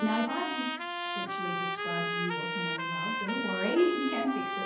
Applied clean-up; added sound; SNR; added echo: none; Trumpet; 1 dB; reverberation time 2.2 s.